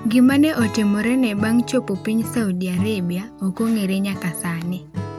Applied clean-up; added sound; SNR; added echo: none; Acoustic guitar / Strum; 12 dB; none.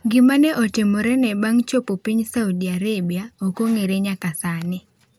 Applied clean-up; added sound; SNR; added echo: none; none; none; none.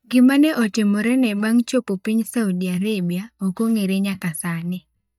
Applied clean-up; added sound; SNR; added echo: neural mask model DeepFilterNet 3.